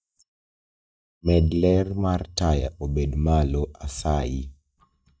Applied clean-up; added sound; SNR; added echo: neural mask model DeepFilterNet 3.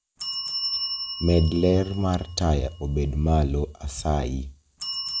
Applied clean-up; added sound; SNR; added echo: none; Bell; 10 dB; none.